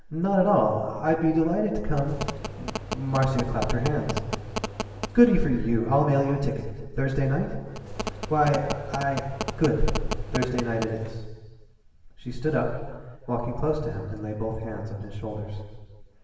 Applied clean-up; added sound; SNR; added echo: none; Telephone; 8 dB; reverberation time 1.4 s.